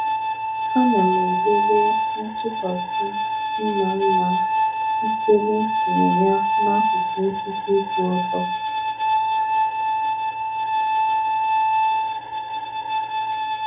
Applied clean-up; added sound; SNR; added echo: none; Bowed string instrument; -4 dB; reverberation time 0.4 s.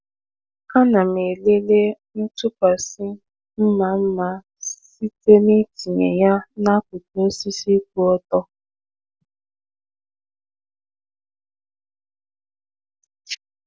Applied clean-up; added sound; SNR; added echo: none; none; none; none.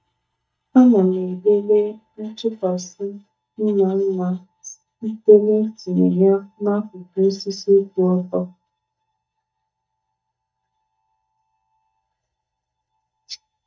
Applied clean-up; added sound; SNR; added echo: neural mask model DeepFilterNet 3.